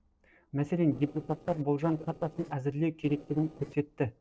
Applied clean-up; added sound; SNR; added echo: neural separator model SepFormer DNS4.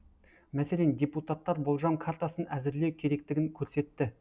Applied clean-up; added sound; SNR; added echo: none; none; none; none.